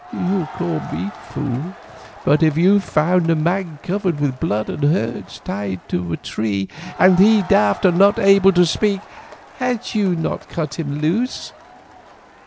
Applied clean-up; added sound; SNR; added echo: none; Crowd; 19 dB; none.